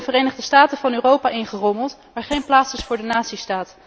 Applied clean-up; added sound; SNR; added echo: none; Cough; 19 dB; none.